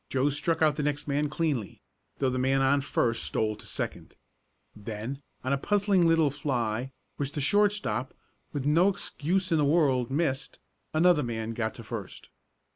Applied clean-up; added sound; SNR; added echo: neural mask model Resemble Enhance denoiser.